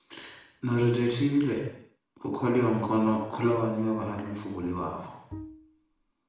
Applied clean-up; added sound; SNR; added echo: none; Bowed string instrument; 16 dB; reverberation time 0.7 s.